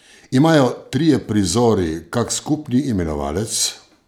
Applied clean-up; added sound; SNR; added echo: none; none; none; none.